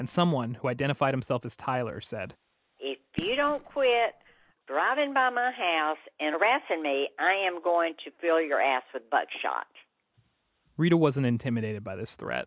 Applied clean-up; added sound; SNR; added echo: none; Fireworks; 14 dB; none.